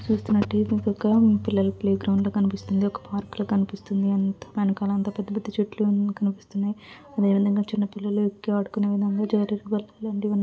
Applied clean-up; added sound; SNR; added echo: none; none; none; none.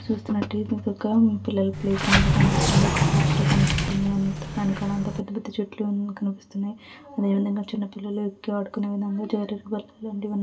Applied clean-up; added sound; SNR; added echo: none; Sliding door; -4 dB; reverberation time 0.1 s.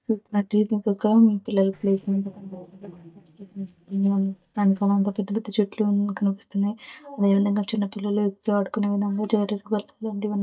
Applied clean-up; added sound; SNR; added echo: neural mask model DeepFilterNet 3.